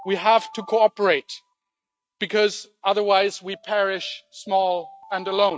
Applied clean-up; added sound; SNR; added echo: neural mask model RNNoise.